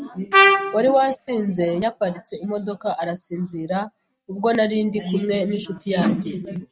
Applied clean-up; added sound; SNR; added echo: neural mask model RNNoise.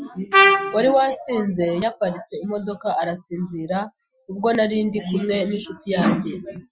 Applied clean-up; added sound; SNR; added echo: classical method Wiener filter.